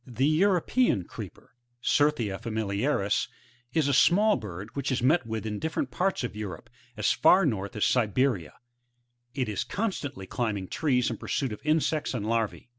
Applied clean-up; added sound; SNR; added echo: none; none; none; none.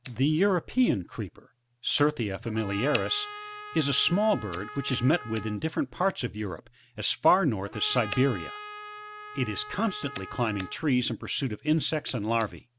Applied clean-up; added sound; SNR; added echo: none; Scissors + Trumpet; 9 dB; none.